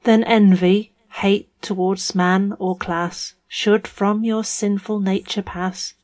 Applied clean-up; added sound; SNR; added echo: none; none; none; reverberation time 0.3 s.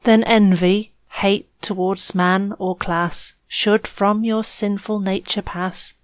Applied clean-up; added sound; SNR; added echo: none; none; none; none.